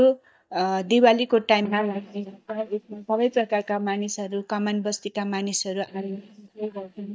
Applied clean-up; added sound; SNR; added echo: neural mask model DeepFilterNet 3.